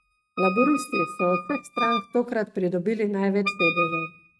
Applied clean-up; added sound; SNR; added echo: neural mask model RNNoise.